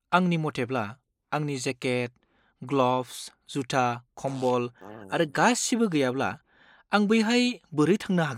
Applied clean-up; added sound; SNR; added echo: neural mask model Resemble Enhance denoiser.